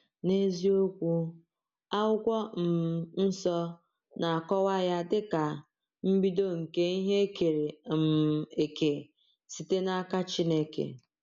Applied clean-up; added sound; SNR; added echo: none; none; none; none.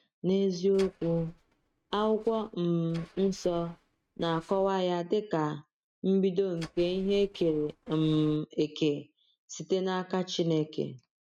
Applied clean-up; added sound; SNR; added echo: neural mask model RNNoise.